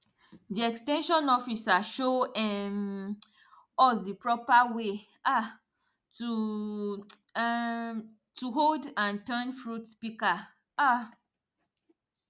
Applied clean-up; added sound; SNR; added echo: none; none; none; none.